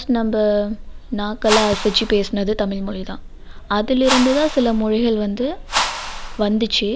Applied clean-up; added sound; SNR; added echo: none; Whoosh, swoosh, swish; 7 dB; none.